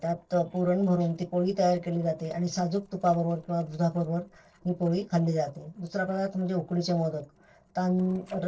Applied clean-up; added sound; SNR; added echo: neural separator model SepFormer DNS4.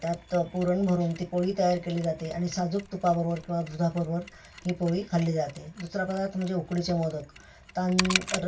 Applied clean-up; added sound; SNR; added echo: none; Mechanisms; 12 dB; reverberation time 0.2 s.